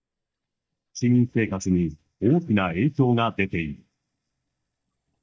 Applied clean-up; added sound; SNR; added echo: neural mask model DeepFilterNet 3.